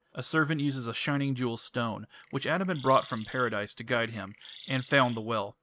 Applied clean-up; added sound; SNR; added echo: neural mask model RNNoise.